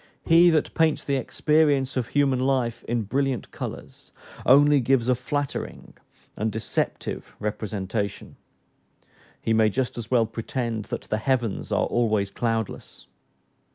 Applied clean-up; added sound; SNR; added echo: none; Bowed string instrument; 15 dB; none.